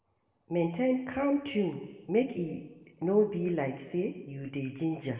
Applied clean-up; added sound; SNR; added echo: none; none; none; reverberation time 1.0 s.